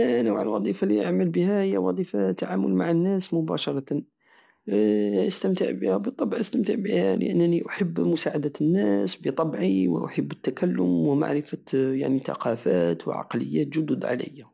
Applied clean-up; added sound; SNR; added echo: none; none; none; none.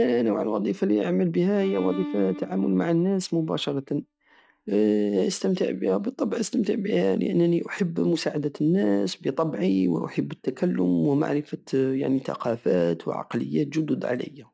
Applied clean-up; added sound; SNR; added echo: neural mask model RNNoise.